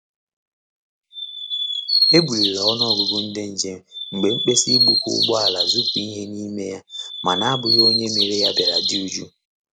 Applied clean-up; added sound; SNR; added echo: none; Bird vocalization, bird call, bird song; -3 dB; none.